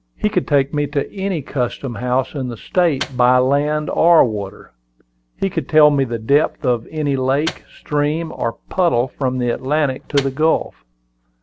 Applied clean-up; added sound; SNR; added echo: none; Microwave oven; 16 dB; none.